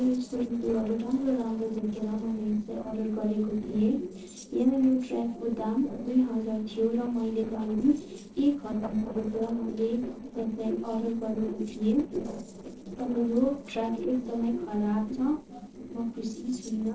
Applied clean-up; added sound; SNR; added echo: neural separator model SepFormer DNS4.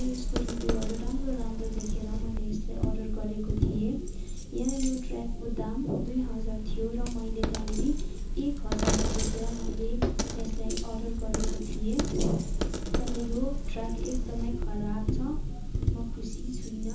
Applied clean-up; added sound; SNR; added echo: none; Coin (dropping); -4 dB; reverberation time 0.6 s.